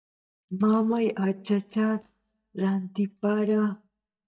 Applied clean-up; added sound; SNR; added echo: neural mask model DeepFilterNet 3.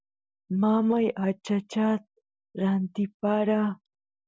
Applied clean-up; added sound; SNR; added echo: none; none; none; none.